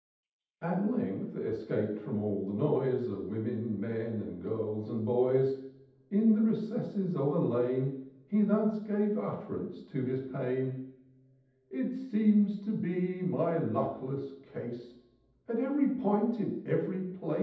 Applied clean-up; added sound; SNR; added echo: none; none; none; reverberation time 0.8 s.